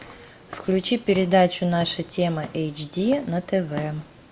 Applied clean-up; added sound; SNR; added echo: none; Walk, footsteps / Siren; 19 dB; none.